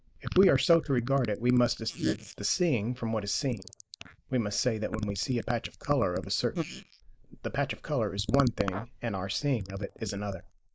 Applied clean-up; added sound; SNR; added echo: neural mask model Resemble Enhance denoiser.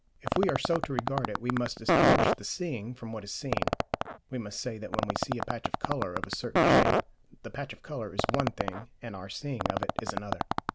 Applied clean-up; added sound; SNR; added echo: none; Fart; -5 dB; none.